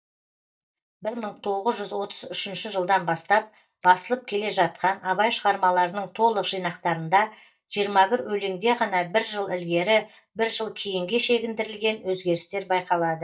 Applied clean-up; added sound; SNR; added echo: neural mask model DeepFilterNet 3.